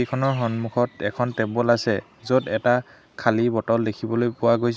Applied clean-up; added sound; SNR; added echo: none; none; none; none.